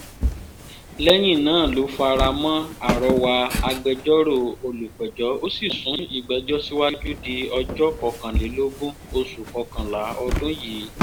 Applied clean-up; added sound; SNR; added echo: none; Walk, footsteps; 7 dB; none.